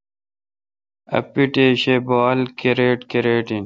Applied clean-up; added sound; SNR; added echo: none; none; none; none.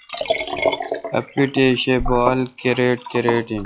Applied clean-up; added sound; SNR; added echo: classical method log-MMSE.